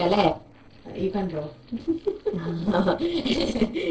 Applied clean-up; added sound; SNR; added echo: neural separator model SepFormer DNS4.